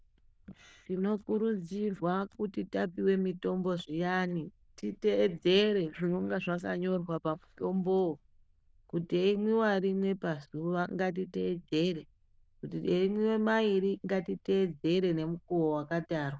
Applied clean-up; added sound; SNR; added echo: neural diffusion model UNIVERSE++.